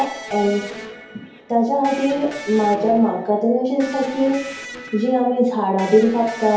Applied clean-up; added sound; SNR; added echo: none; Electric guitar; 16 dB; reverberation time 2.2 s.